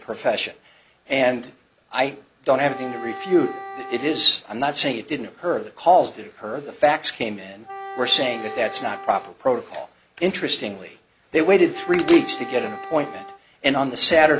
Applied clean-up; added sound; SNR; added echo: none; Wind instrument, woodwind instrument; 14 dB; none.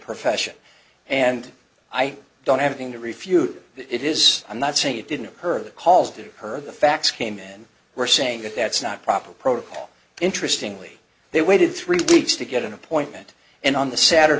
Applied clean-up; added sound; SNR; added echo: none; none; none; none.